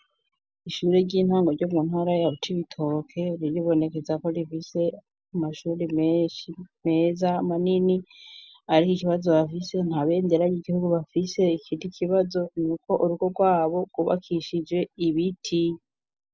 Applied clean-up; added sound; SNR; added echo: none; none; none; none.